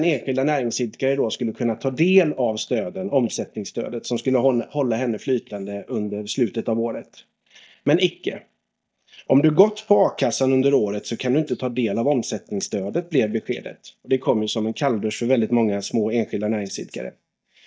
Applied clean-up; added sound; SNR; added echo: neural mask model DeepFilterNet 3.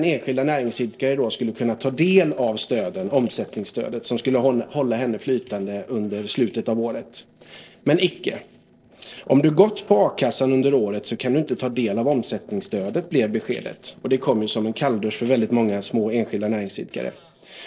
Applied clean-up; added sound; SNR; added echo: neural separator model SepFormer DNS4.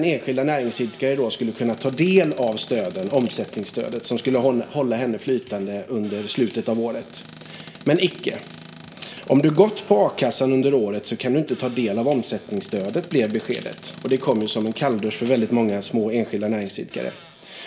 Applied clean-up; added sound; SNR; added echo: none; Squeak / Cupboard open or close; 18 dB; reverberation time 0.5 s.